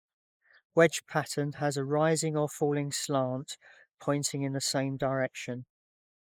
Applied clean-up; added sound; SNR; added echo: neural mask model Resemble Enhance denoiser.